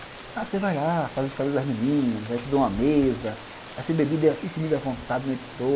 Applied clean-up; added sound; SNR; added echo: none; Rain; 15 dB; none.